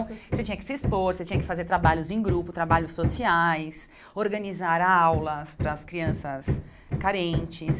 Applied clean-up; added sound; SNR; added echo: none; Hammer; 5 dB; none.